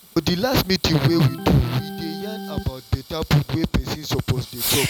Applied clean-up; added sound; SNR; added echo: none; Organ + Fireworks; 11 dB; none.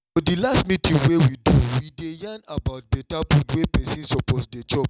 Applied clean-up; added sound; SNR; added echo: none; none; none; none.